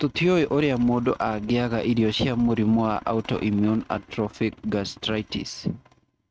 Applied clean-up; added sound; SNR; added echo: neural mask model RNNoise.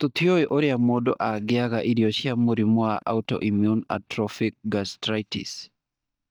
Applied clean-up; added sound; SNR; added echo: neural mask model DeepFilterNet 3.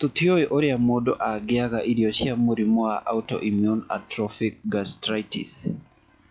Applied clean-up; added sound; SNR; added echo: classical method log-MMSE.